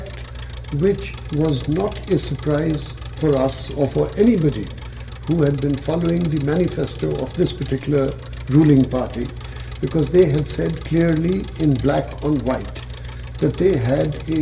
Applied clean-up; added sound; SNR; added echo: none; Engine; 17 dB; reverberation time 0.7 s.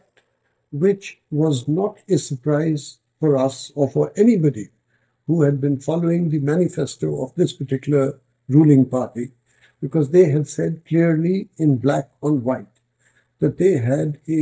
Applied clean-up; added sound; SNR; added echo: neural mask model DeepFilterNet 3.